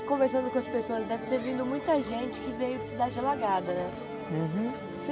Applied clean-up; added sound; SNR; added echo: none; Musical instrument; 7 dB; none.